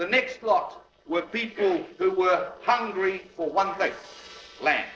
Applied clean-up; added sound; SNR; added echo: neural separator model SepFormer DNS4.